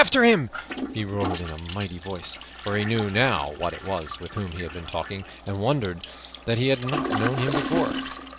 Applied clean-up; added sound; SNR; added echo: none; Toilet flush; 7 dB; none.